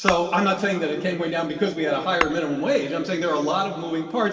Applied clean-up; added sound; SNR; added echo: none; Tap / Hammer; 11 dB; reverberation time 2.3 s.